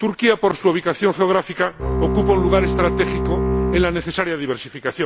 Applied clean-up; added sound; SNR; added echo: none; Bowed string instrument; 1 dB; none.